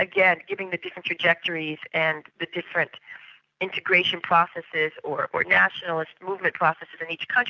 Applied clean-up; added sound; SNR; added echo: none; none; none; none.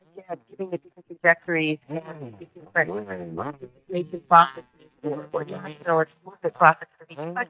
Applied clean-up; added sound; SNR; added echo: neural mask model DeepFilterNet 3.